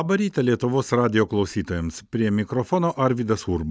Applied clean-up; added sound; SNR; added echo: none; none; none; none.